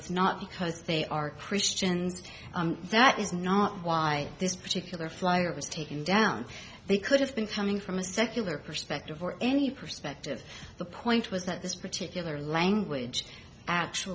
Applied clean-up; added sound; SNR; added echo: none; none; none; none.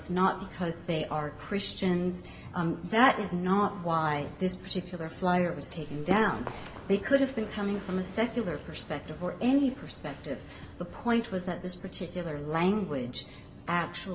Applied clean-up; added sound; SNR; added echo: none; Run; 17 dB; reverberation time 1.4 s.